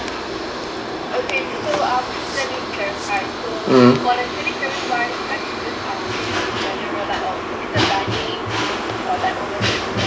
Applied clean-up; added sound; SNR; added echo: none; none; none; none.